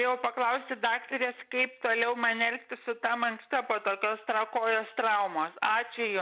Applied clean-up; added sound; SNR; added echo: none; none; none; none.